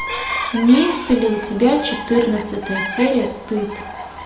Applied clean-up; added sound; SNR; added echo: none; Chicken, rooster + Bird vocalization, bird call, bird song; 9 dB; none.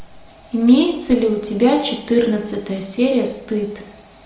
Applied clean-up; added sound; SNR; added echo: none; none; none; none.